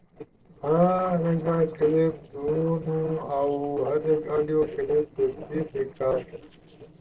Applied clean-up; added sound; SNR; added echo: neural separator model SepFormer DNS4.